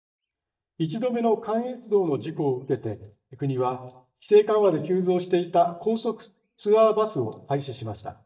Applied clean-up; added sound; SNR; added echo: neural mask model DeepFilterNet 3.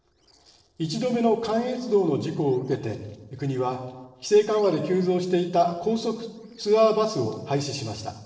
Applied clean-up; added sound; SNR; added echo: neural separator model SepFormer DNS4.